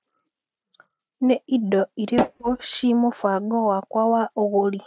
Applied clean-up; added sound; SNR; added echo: neural mask model RNNoise.